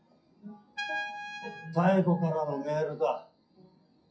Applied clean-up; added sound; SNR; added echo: classical method WPE with log-MMSE.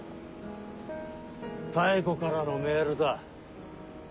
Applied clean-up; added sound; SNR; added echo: none; none; none; none.